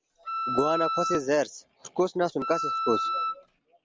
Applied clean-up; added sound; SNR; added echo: none; Wind instrument, woodwind instrument; 1 dB; none.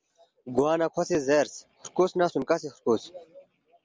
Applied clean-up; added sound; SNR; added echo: none; none; none; none.